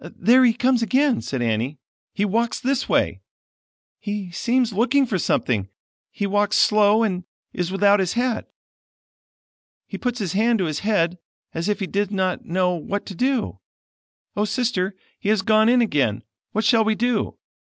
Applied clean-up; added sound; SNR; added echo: none; none; none; none.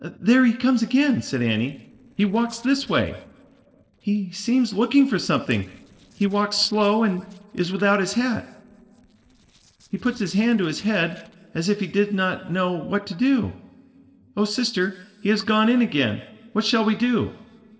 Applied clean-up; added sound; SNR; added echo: neural separator model SepFormer DNS4.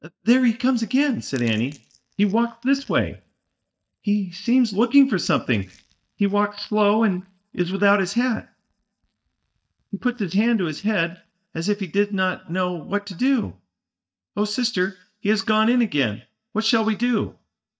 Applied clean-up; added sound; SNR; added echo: neural mask model DeepFilterNet 3.